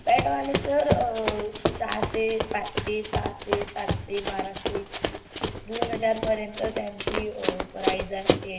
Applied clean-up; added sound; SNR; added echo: none; Run; 0 dB; reverberation time 2.9 s.